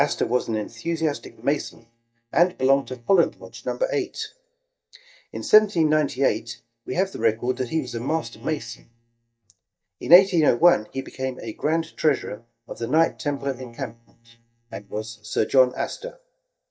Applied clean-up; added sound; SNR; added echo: neural mask model DeepFilterNet 3.